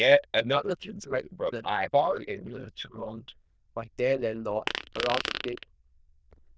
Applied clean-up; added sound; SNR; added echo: neural diffusion model UNIVERSE++.